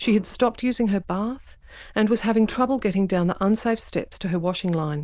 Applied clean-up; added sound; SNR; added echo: neural diffusion model UNIVERSE++.